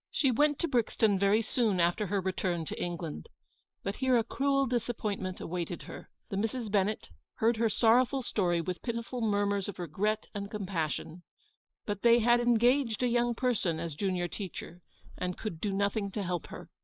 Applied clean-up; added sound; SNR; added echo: neural mask model Resemble Enhance denoiser.